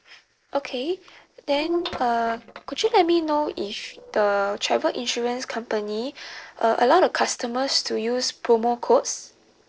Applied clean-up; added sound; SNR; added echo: neural separator model SepFormer DNS4.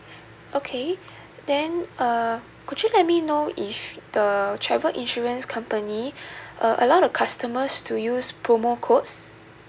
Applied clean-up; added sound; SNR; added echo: none; none; none; none.